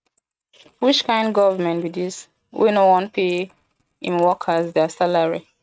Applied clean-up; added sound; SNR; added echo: neural mask model RNNoise.